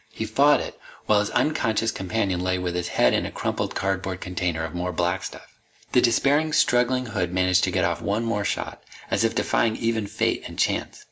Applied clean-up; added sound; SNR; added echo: none; none; none; none.